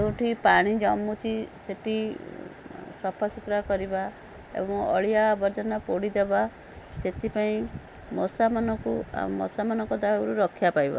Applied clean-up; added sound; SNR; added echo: none; none; none; none.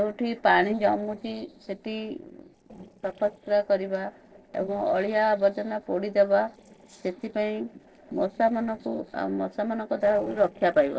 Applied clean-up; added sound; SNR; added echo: neural separator model SepFormer DNS4.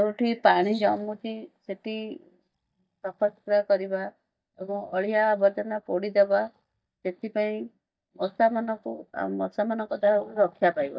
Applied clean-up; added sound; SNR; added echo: neural mask model DeepFilterNet 3.